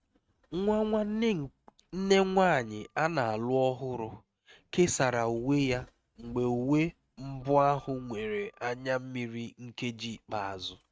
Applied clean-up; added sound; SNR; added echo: neural mask model RNNoise.